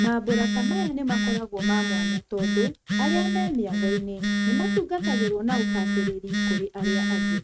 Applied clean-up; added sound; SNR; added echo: neural mask model RNNoise.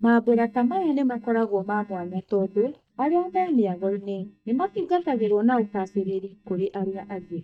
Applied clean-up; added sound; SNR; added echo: neural mask model DeepFilterNet 3.